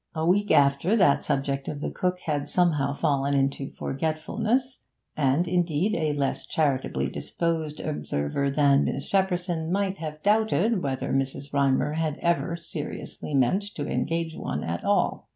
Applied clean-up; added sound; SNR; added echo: none; none; none; none.